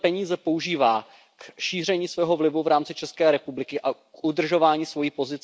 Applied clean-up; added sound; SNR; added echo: none; none; none; none.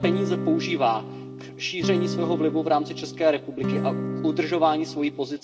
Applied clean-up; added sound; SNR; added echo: none; Acoustic guitar / Strum; 5 dB; reverberation time 0.6 s.